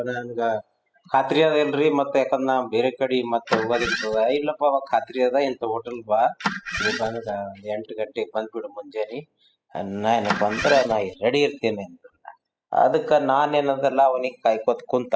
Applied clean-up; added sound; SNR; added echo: classical method spectral subtraction.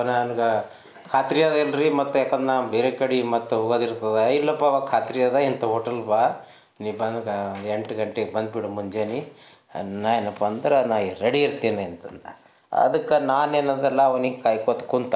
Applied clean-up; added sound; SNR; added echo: none; none; none; none.